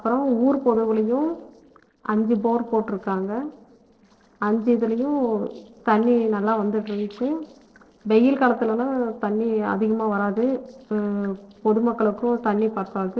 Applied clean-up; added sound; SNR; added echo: neural separator model SepFormer DNS4.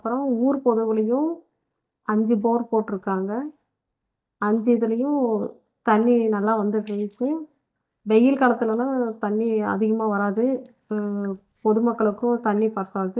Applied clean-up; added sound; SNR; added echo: neural mask model DeepFilterNet 3.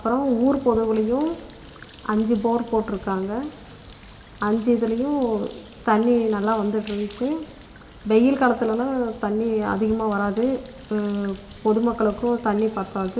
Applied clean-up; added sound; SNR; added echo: none; Bird; 20 dB; reverberation time 1.7 s.